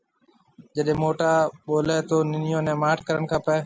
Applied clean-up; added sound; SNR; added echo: none; none; none; none.